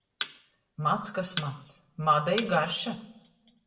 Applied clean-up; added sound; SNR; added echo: none; Thump, thud; 12 dB; reverberation time 0.7 s.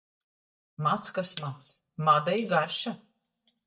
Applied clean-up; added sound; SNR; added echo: neural mask model DeepFilterNet 3.